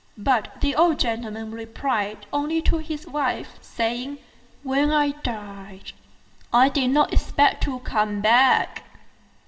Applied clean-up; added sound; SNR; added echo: none; none; none; reverberation time 0.7 s.